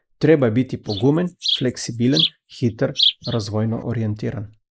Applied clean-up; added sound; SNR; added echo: neural mask model Resemble Enhance denoiser.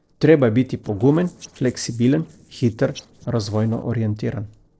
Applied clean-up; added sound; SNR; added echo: neural separator model SepFormer DNS4.